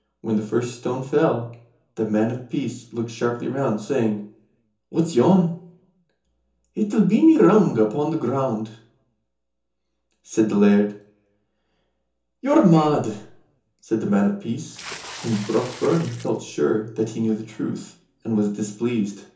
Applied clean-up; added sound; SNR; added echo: none; Water / Splash, splatter; 15 dB; reverberation time 0.6 s.